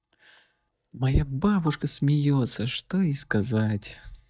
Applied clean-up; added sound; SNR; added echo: neural mask model DeepFilterNet 3.